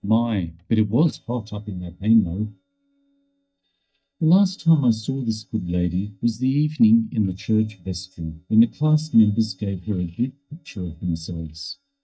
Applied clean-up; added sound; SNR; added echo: neural mask model DeepFilterNet 3.